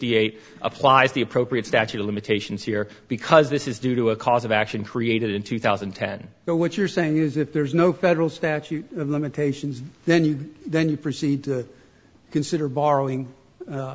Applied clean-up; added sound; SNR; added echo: none; none; none; none.